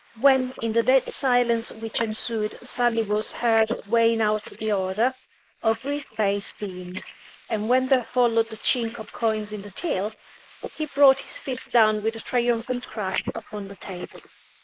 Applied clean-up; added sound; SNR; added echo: neural mask model Resemble Enhance denoiser.